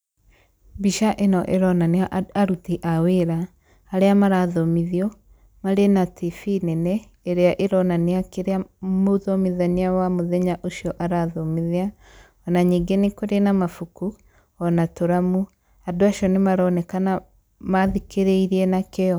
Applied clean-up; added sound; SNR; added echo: none; none; none; none.